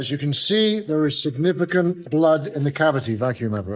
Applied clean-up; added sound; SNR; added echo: neural mask model DeepFilterNet 3.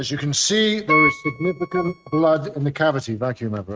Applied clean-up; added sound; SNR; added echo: neural mask model RNNoise.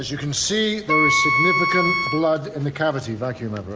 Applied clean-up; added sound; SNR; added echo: none; Wind instrument, woodwind instrument; -2 dB; none.